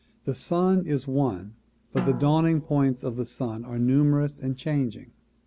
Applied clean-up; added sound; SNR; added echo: none; Drum; 13 dB; none.